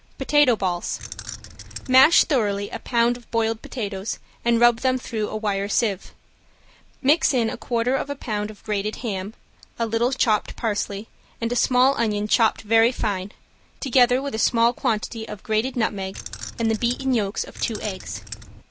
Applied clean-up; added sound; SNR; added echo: none; Keys jangling; 12 dB; none.